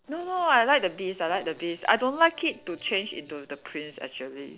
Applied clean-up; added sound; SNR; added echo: neural separator model SepFormer DNS4.